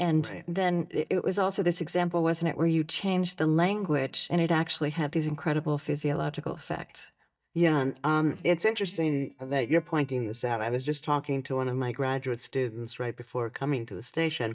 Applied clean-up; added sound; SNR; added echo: neural mask model DeepFilterNet 3.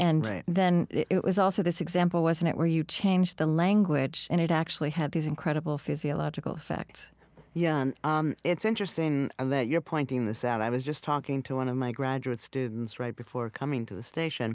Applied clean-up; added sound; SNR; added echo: none; none; none; none.